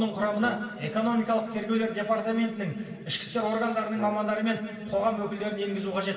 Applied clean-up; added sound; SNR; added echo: none; Brass instrument; 17 dB; reverberation time 2.4 s.